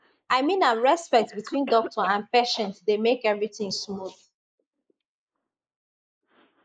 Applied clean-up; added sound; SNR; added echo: neural mask model Resemble Enhance denoiser.